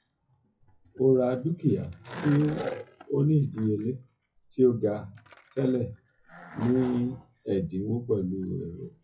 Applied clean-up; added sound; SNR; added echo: classical method WPE with log-MMSE.